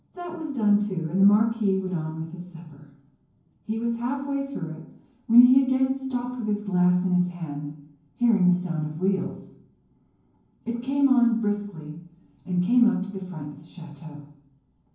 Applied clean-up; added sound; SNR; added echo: none; none; none; reverberation time 0.9 s.